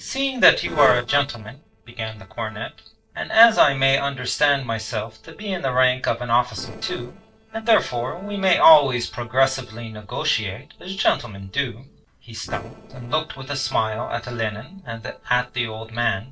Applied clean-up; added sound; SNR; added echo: neural separator model SepFormer DNS4.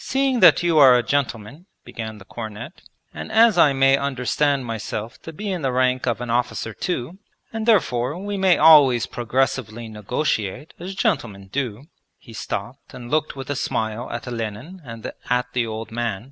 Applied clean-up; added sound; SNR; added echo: none; none; none; none.